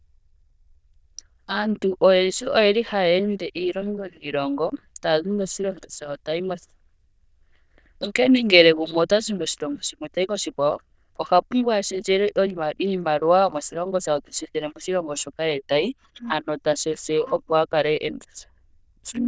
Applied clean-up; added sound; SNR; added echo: neural diffusion model UNIVERSE++.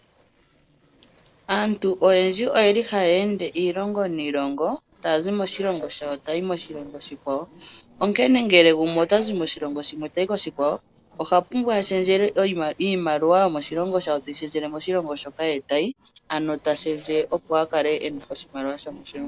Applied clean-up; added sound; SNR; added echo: neural separator model SepFormer DNS4.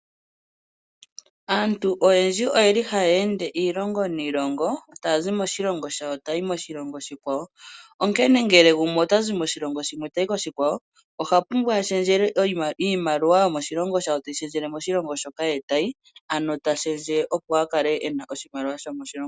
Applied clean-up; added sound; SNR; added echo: none; none; none; none.